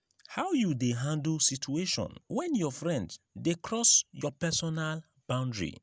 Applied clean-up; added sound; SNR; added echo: none; none; none; none.